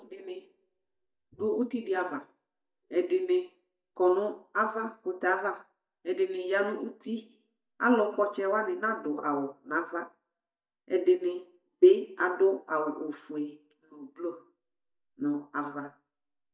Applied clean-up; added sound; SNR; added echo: neural mask model DeepFilterNet 3.